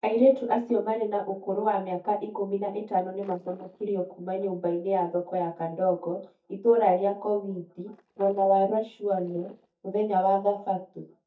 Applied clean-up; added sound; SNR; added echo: neural mask model DeepFilterNet 3.